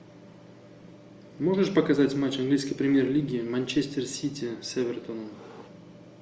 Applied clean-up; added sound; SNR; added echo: none; none; none; none.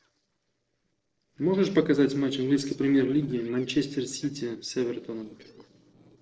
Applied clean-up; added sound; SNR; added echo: neural separator model SepFormer DNS4.